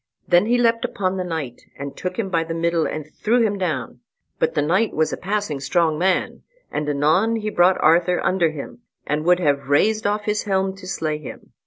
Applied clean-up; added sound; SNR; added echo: none; none; none; none.